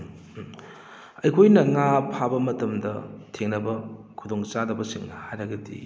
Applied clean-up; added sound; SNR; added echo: none; none; none; none.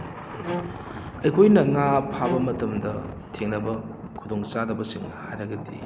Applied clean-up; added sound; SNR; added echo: none; Thunder + Bowed string instrument; 10 dB; none.